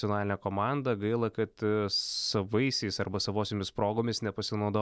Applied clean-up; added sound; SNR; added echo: none; none; none; none.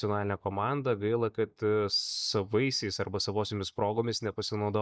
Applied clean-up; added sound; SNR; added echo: neural mask model DeepFilterNet 3.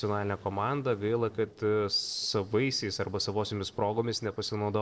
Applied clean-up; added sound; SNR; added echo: neural separator model SepFormer DNS4.